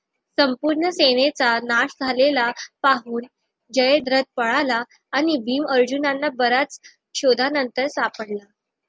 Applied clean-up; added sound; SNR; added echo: none; none; none; none.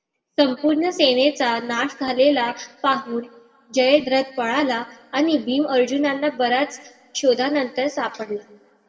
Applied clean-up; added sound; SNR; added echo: none; none; none; reverberation time 1.0 s.